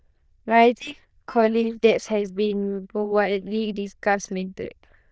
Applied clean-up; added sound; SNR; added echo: neural diffusion model UNIVERSE++.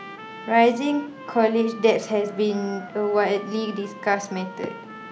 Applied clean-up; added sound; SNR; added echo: none; Trumpet; 17 dB; none.